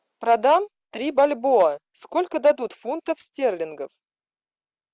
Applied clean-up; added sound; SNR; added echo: none; none; none; none.